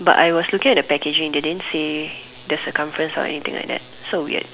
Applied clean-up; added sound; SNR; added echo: none; none; none; none.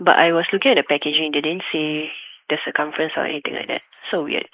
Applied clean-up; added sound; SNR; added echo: neural mask model Resemble Enhance denoiser.